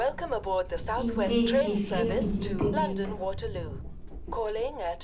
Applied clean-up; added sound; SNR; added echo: none; Train; -2 dB; reverberation time 0.6 s.